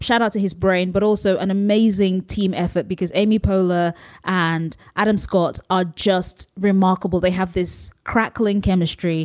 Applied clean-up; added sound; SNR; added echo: none; none; none; none.